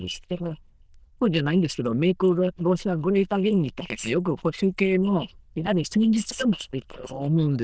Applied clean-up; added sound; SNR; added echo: neural diffusion model UNIVERSE++.